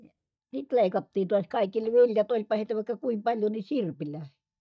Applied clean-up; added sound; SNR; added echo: neural mask model DeepFilterNet 3.